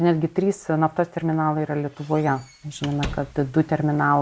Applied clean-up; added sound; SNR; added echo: none; Squeak / Slam; 15 dB; none.